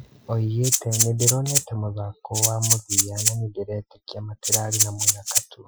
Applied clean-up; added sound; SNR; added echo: classical method Wiener filter.